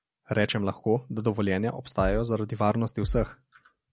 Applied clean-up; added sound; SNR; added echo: none; Bass drum; 5 dB; none.